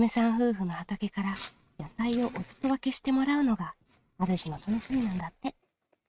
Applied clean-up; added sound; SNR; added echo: neural mask model RNNoise.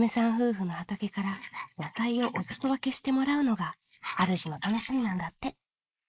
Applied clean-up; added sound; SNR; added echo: neural mask model Resemble Enhance denoiser.